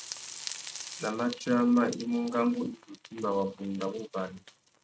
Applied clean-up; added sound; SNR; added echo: neural mask model RNNoise.